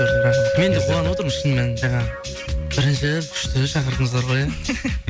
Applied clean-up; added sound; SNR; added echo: none; Glass; 5 dB; none.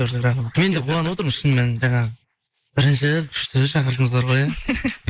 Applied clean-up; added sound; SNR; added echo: neural mask model Resemble Enhance denoiser.